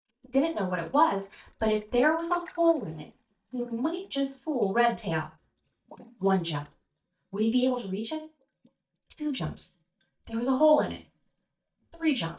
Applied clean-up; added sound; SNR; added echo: neural mask model DeepFilterNet 3.